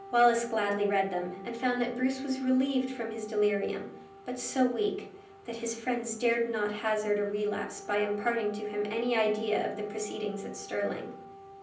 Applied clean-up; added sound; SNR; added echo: none; Wind instrument, woodwind instrument; 18 dB; reverberation time 0.6 s.